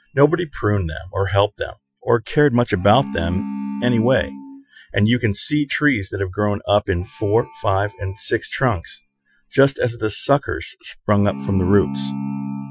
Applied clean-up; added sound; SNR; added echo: classical method Wiener filter.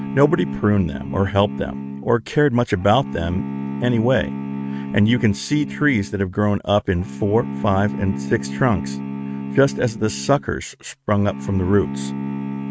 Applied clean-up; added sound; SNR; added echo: neural mask model RNNoise.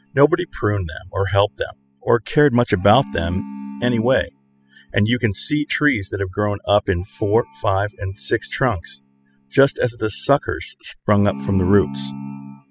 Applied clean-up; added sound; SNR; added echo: classical method spectral subtraction.